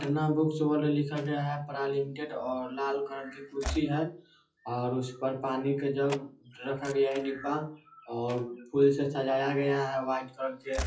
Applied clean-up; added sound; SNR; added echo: classical method WPE with log-MMSE.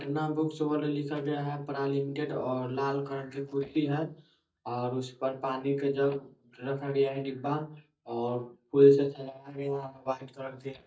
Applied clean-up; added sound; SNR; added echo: neural mask model DeepFilterNet 3.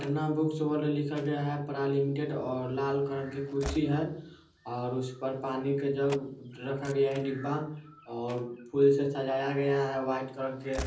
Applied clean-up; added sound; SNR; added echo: none; Slam / Train; 18 dB; reverberation time 0.6 s.